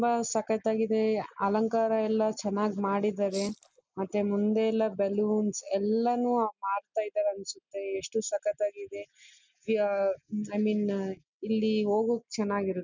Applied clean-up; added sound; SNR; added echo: neural mask model Resemble Enhance denoiser.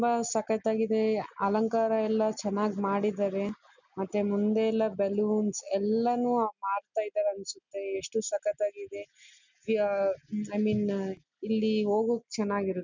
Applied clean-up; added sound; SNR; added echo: none; none; none; none.